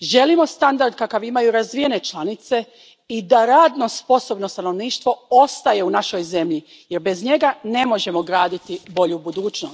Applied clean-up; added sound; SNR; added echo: none; none; none; none.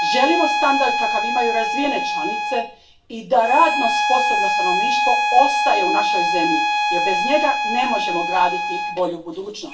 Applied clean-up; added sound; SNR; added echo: none; Bowed string instrument; -1 dB; reverberation time 0.3 s.